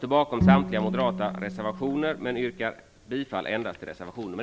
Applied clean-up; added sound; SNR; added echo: none; Bowed string instrument; -1 dB; none.